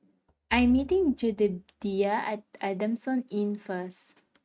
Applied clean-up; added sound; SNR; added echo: neural mask model RNNoise.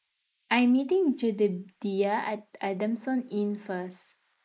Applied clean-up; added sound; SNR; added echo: neural mask model Resemble Enhance denoiser.